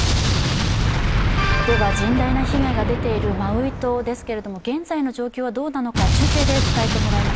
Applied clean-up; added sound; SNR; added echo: none; Explosion; -3 dB; none.